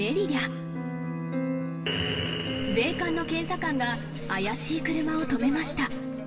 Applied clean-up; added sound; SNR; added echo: none; Tambourine; 15 dB; reverberation time 2.8 s.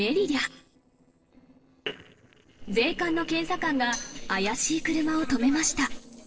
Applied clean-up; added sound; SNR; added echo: neural separator model SepFormer DNS4.